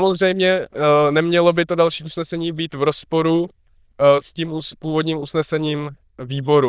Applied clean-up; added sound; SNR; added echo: neural diffusion model UNIVERSE++.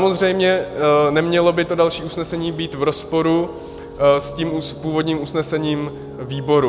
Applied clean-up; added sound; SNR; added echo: none; Piano; 15 dB; none.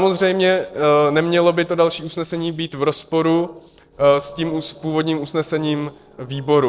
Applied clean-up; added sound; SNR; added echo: neural separator model SepFormer DNS4.